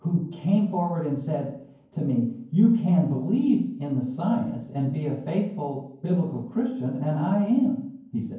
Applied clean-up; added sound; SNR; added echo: none; none; none; reverberation time 0.9 s.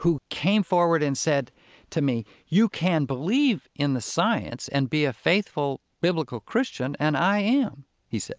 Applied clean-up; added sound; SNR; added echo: none; none; none; none.